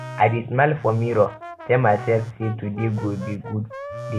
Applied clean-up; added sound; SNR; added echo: none; Telephone + Brass instrument; 13 dB; none.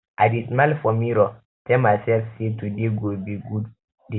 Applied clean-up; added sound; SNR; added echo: none; none; none; none.